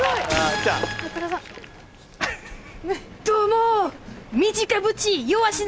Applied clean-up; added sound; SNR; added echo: none; none; none; none.